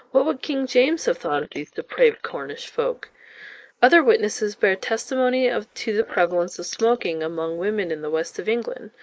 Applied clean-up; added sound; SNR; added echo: neural mask model Resemble Enhance denoiser.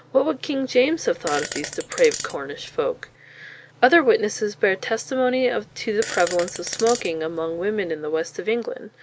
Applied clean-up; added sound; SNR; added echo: none; Fart; 12 dB; none.